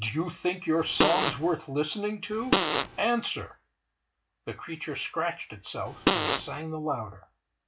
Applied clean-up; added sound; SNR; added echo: none; Fart; -3 dB; none.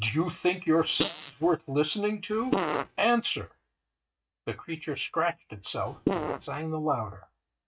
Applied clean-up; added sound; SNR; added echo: neural mask model RNNoise.